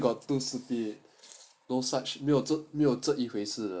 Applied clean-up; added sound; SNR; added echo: none; none; none; none.